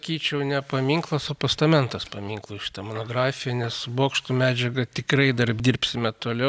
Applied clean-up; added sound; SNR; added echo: none; none; none; none.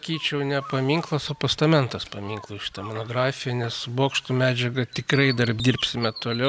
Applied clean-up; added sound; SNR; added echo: none; Bird; 18 dB; none.